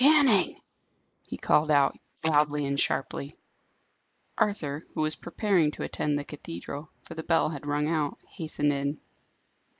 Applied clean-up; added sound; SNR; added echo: neural mask model Resemble Enhance denoiser.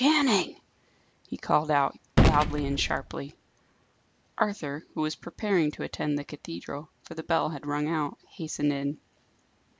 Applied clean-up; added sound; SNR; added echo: none; Gunshot, gunfire; 0 dB; none.